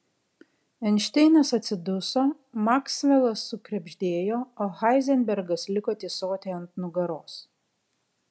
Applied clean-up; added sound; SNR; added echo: none; none; none; none.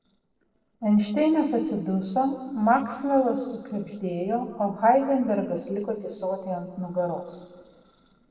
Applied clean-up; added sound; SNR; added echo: neural separator model SepFormer DNS4.